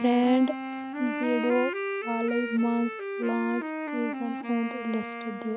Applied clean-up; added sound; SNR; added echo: none; Wind instrument, woodwind instrument; 6 dB; none.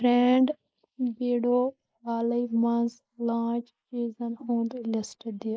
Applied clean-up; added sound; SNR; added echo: neural mask model Resemble Enhance denoiser.